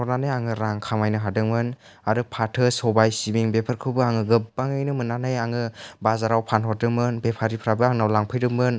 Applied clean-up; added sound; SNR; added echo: none; none; none; none.